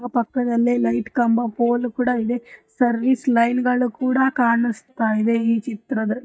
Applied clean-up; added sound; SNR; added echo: neural mask model DeepFilterNet 3.